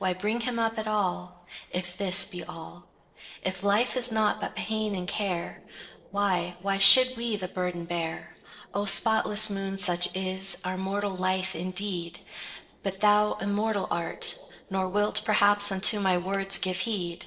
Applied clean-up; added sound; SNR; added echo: neural separator model SepFormer DNS4.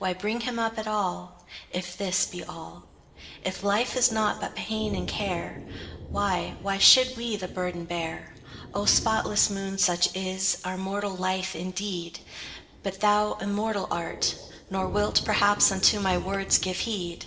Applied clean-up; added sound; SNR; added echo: none; Thunder; 14 dB; reverberation time 0.9 s.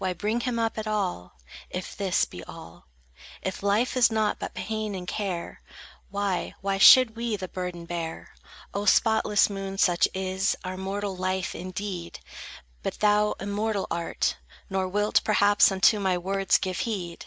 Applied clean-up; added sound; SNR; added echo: none; none; none; none.